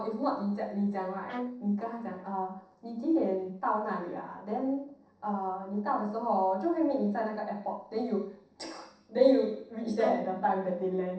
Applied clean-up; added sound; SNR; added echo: neural separator model SepFormer DNS4.